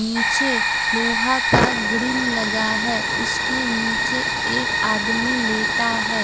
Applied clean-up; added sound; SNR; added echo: none; Fire; -4 dB; none.